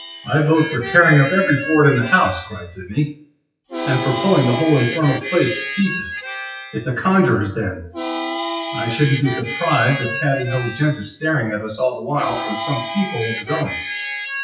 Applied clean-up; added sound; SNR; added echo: classical method WPE with log-MMSE.